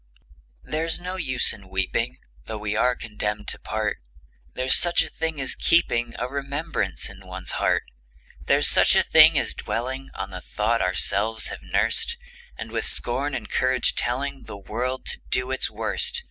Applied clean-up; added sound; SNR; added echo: none; none; none; none.